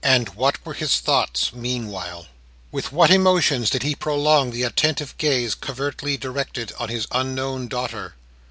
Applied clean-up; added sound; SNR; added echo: none; none; none; none.